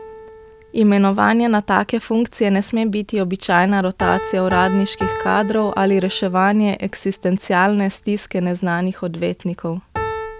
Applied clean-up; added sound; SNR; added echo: none; Piano; 13 dB; none.